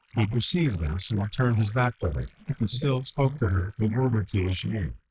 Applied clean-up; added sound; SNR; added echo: neural mask model Resemble Enhance denoiser.